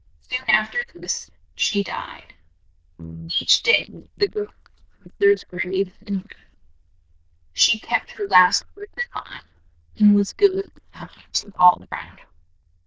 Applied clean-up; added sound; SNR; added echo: neural diffusion model UNIVERSE++.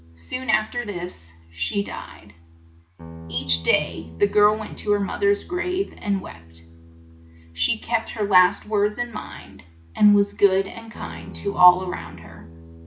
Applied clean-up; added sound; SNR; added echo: none; Guitar; 17 dB; none.